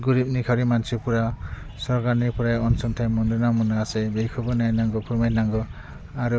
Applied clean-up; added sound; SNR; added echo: none; none; none; none.